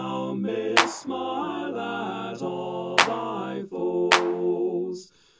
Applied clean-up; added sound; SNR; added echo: none; Clapping; -4 dB; reverberation time 0.2 s.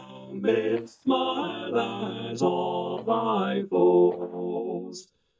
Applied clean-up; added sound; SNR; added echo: neural mask model DeepFilterNet 3.